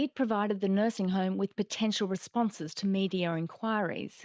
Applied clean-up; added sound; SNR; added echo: neural mask model Resemble Enhance denoiser.